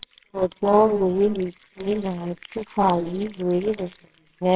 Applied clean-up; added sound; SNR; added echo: neural separator model SepFormer WHAMR!.